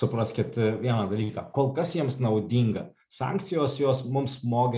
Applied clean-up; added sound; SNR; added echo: none; none; none; none.